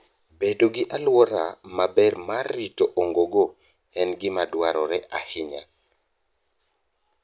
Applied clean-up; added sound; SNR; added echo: none; none; none; none.